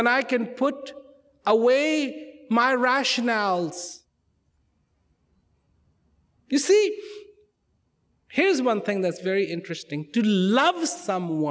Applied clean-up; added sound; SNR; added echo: none; none; none; none.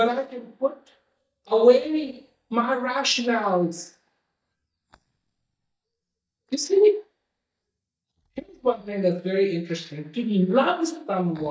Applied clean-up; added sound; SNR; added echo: neural mask model DeepFilterNet 3.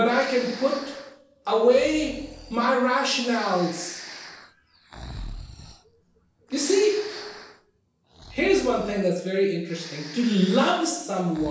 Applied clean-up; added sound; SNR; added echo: none; Breathing; 17 dB; reverberation time 0.7 s.